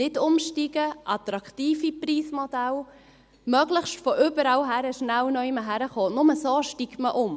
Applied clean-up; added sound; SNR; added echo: none; none; none; none.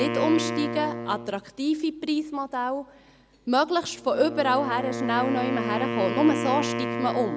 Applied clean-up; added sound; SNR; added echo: none; Wind instrument, woodwind instrument; 5 dB; none.